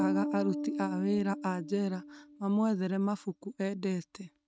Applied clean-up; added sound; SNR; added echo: neural mask model RNNoise.